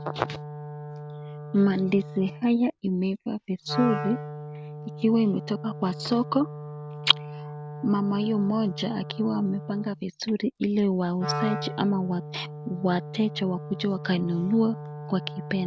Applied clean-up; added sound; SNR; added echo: none; Wind instrument, woodwind instrument; 10 dB; none.